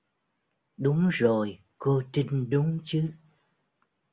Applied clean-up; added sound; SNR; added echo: none; none; none; none.